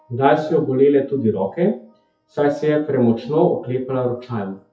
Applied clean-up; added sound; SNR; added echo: classical method WPE with log-MMSE.